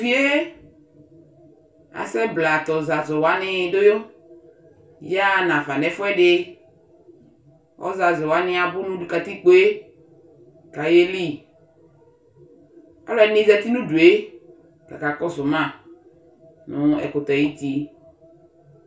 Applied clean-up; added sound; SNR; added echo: none; none; none; reverberation time 0.3 s.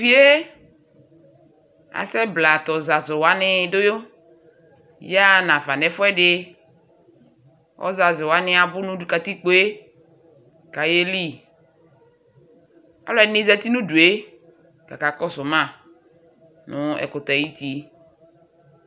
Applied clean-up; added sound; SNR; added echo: none; none; none; none.